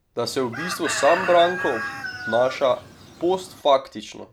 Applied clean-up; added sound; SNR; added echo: none; Chicken, rooster; 8 dB; none.